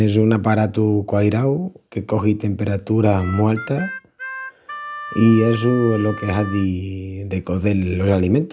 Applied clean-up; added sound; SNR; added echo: none; Harmonica; 13 dB; none.